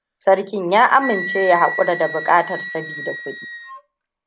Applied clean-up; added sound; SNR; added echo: none; Wind instrument, woodwind instrument; 10 dB; none.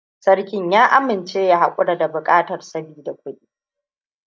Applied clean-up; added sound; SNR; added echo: neural mask model DeepFilterNet 3.